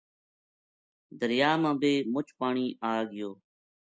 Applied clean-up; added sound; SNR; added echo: none; none; none; none.